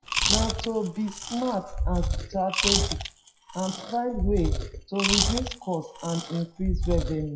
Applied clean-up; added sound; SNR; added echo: classical method WPE with log-MMSE.